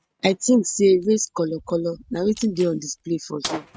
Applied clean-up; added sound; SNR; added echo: neural mask model RNNoise.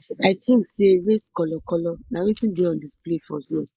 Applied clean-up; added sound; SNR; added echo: neural mask model Resemble Enhance denoiser.